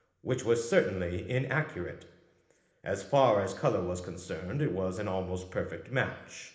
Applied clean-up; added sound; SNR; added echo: none; none; none; reverberation time 1.0 s.